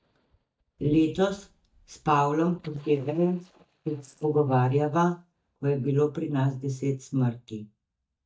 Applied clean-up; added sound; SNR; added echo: neural mask model DeepFilterNet 3.